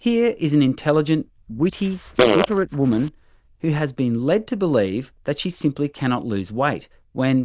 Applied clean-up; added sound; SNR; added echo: neural diffusion model UNIVERSE++.